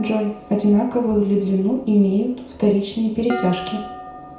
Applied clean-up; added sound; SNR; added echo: none; Dishes, pots, and pans; 15 dB; reverberation time 0.6 s.